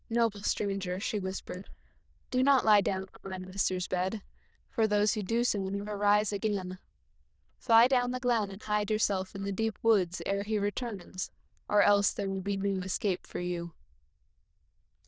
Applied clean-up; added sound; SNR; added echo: neural diffusion model UNIVERSE++.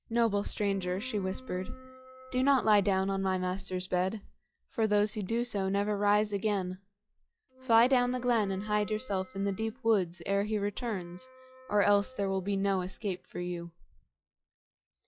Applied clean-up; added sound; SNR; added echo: classical method log-MMSE.